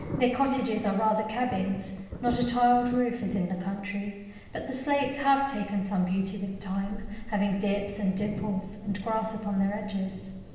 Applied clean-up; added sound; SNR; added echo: none; Thunder; 14 dB; reverberation time 1.1 s.